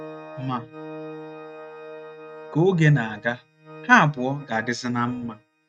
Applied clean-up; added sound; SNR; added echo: neural mask model RNNoise.